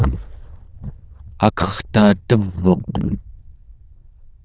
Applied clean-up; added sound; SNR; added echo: neural diffusion model UNIVERSE++.